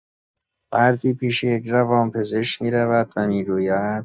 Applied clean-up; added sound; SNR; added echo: neural mask model DeepFilterNet 3.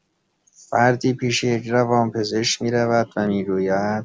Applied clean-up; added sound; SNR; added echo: none; none; none; none.